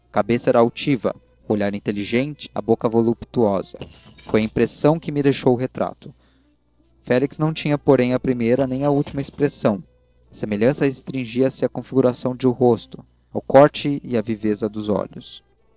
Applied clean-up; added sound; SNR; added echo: neural separator model SepFormer DNS4.